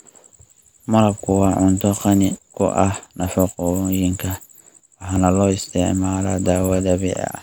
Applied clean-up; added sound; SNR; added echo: none; none; none; none.